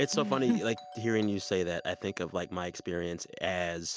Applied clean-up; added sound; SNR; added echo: none; Doorbell; 20 dB; none.